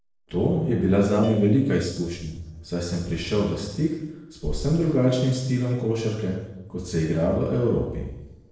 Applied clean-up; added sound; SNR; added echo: neural separator model SepFormer DNS4.